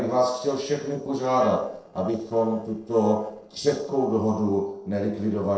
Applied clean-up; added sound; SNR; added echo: neural separator model SepFormer DNS4.